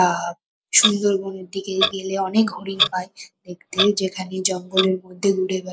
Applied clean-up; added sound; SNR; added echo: neural mask model Resemble Enhance denoiser.